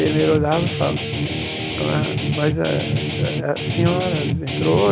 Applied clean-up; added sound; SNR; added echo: none; Guitar; 1 dB; none.